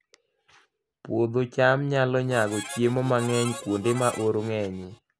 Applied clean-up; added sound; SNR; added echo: none; Harmonica; 11 dB; none.